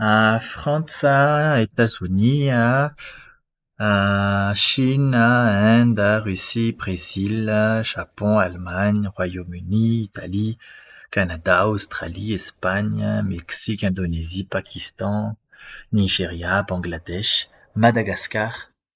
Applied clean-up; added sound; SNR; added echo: neural mask model Resemble Enhance denoiser.